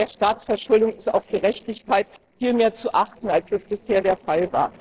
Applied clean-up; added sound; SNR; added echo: neural separator model SepFormer DNS4.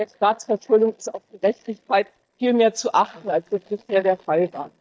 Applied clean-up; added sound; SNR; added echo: neural mask model DeepFilterNet 3.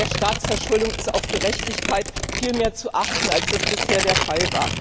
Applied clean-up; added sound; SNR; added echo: none; Tearing; 0 dB; none.